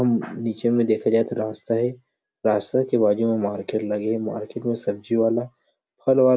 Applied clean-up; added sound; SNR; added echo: none; none; none; none.